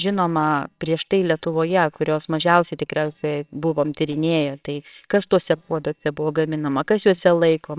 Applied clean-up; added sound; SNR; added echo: neural separator model SepFormer WHAMR!.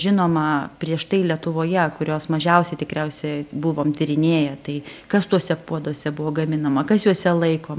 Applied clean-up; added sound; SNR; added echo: none; none; none; none.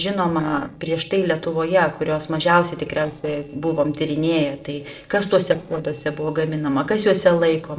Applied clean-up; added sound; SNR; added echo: neural separator model SepFormer DNS4.